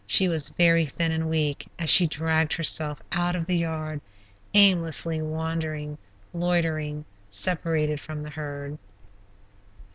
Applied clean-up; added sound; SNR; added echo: none; none; none; none.